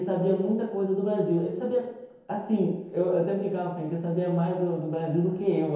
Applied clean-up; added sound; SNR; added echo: none; none; none; reverberation time 1.0 s.